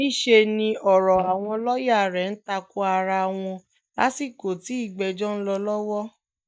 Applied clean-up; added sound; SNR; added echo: neural mask model DeepFilterNet 3.